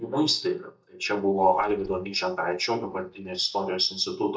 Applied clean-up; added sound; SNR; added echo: neural mask model DeepFilterNet 3.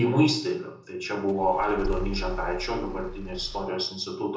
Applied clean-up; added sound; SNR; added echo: none; Engine starting / Car; 7 dB; reverberation time 0.6 s.